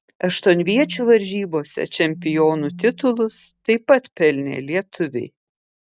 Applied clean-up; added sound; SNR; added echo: none; Telephone; 19 dB; none.